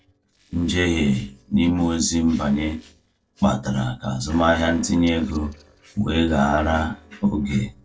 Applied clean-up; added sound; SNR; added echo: neural separator model SepFormer DNS4.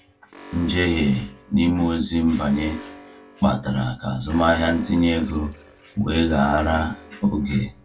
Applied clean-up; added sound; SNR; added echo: none; Alarm; 20 dB; reverberation time 0.2 s.